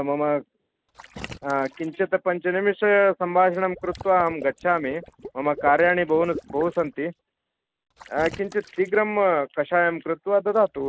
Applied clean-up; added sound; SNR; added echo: none; Water / Liquid; 19 dB; none.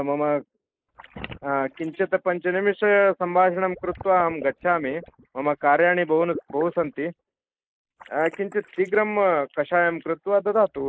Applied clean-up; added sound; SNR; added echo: neural mask model Resemble Enhance denoiser.